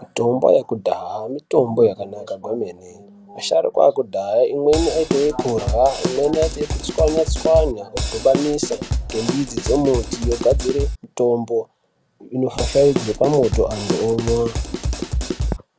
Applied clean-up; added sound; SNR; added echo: none; Drum kit; 4 dB; none.